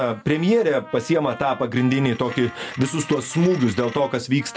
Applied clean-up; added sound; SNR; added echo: none; Coin (dropping) + Trumpet; 18 dB; none.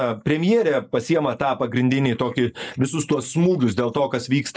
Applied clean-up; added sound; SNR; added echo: neural mask model Resemble Enhance denoiser.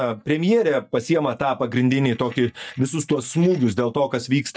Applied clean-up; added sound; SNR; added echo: neural mask model DeepFilterNet 3.